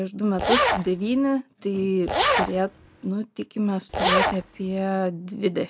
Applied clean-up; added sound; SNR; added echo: none; Zipper (clothing); -1 dB; none.